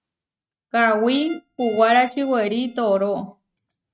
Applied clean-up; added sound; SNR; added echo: neural mask model RNNoise.